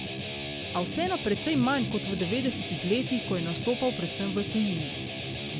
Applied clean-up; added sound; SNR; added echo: none; Guitar; 4 dB; none.